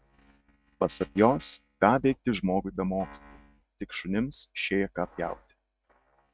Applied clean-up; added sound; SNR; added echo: neural mask model RNNoise.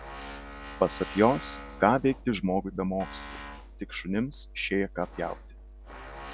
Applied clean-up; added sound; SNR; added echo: none; Tools; 13 dB; none.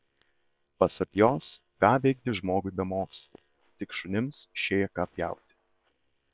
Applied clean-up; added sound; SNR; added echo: neural separator model SepFormer WHAM!.